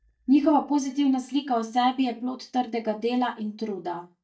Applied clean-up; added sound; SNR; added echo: neural mask model DeepFilterNet 3.